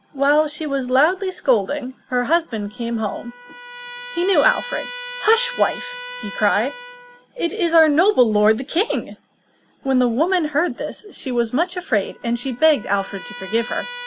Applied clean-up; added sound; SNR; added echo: none; Trumpet; 16 dB; none.